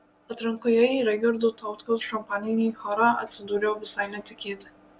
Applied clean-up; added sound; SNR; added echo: none; none; none; none.